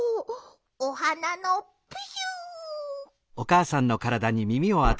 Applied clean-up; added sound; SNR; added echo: none; none; none; none.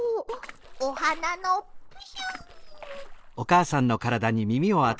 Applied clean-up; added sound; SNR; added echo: neural separator model SepFormer DNS4.